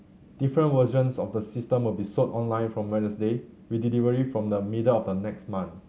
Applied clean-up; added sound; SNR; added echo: none; none; none; none.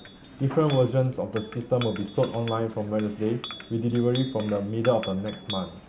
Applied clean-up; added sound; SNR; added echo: none; Chink, clink; 15 dB; none.